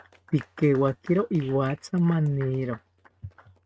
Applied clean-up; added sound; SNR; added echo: neural mask model RNNoise.